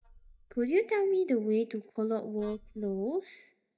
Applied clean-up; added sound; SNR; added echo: neural mask model DeepFilterNet 3.